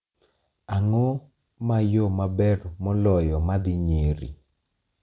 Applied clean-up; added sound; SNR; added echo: none; none; none; none.